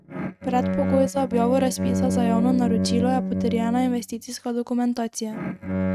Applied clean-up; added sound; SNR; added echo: neural mask model RNNoise.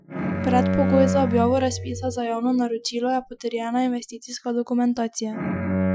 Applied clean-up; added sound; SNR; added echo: classical method Wiener filter.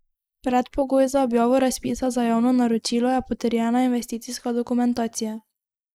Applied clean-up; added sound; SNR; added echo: neural mask model Resemble Enhance denoiser.